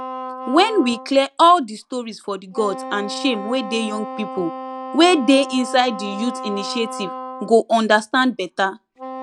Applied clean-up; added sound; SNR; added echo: none; Wind instrument, woodwind instrument; 12 dB; none.